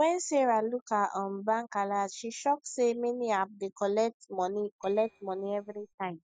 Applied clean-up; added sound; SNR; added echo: neural mask model DeepFilterNet 3.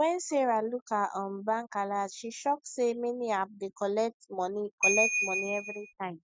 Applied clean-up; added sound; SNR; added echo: neural mask model RNNoise.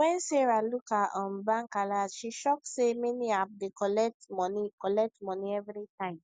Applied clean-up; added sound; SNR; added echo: none; none; none; none.